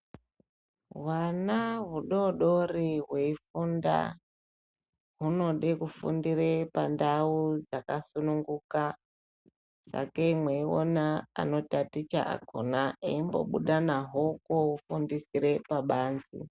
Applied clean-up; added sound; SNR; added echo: none; none; none; none.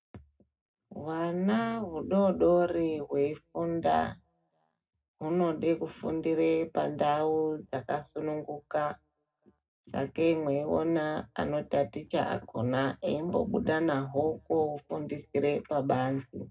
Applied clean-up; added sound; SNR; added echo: none; none; none; reverberation time 0.2 s.